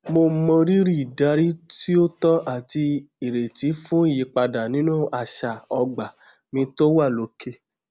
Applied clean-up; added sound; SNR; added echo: none; none; none; none.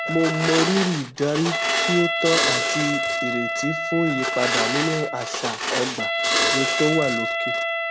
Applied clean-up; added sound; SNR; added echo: none; Wind instrument, woodwind instrument + Glass; -1 dB; none.